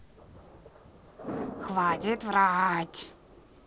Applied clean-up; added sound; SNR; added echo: none; Thunder; 12 dB; none.